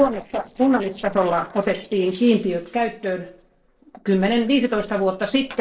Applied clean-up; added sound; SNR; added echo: neural separator model SepFormer DNS4.